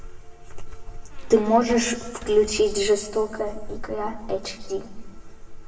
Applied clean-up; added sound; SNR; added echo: none; Squeak; 19 dB; reverberation time 1.0 s.